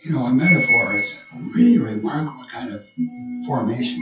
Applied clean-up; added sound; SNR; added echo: classical method WPE with log-MMSE.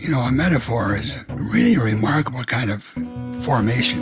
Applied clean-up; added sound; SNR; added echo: none; none; none; none.